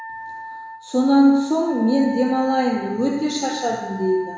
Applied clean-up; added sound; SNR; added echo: none; Wind instrument, woodwind instrument; 16 dB; reverberation time 1.0 s.